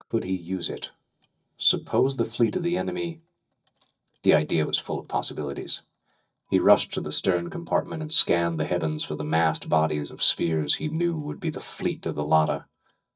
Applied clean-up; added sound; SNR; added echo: neural mask model DeepFilterNet 3.